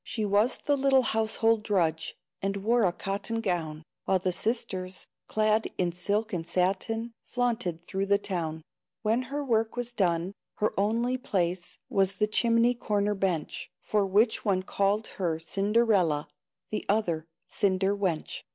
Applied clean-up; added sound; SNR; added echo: none; none; none; none.